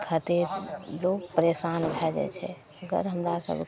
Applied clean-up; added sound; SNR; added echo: none; Explosion; 9 dB; none.